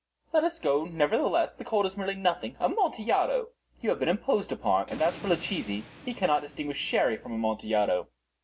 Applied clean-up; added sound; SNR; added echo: none; Thunder; 17 dB; none.